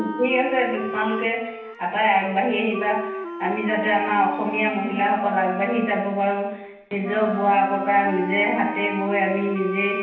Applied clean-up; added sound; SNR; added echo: none; Wind instrument, woodwind instrument; 9 dB; reverberation time 0.9 s.